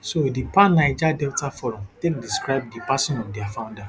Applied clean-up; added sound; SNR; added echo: none; none; none; none.